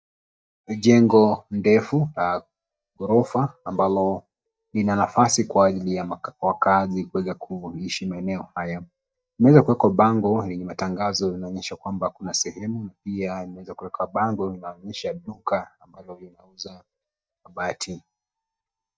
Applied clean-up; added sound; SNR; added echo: neural mask model DeepFilterNet 3.